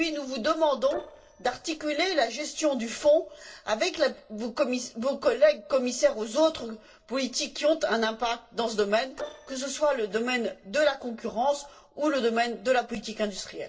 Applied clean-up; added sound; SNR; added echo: neural separator model SepFormer DNS4.